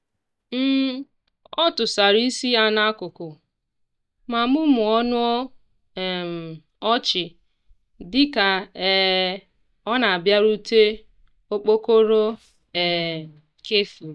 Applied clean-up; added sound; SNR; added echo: neural mask model DeepFilterNet 3.